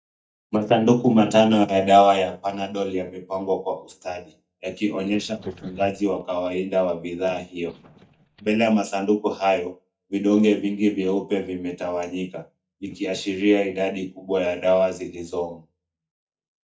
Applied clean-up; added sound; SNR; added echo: neural mask model DeepFilterNet 3.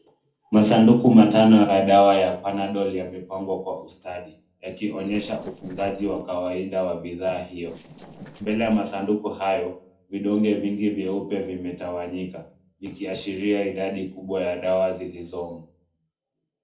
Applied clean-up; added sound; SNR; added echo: neural separator model SepFormer DNS4.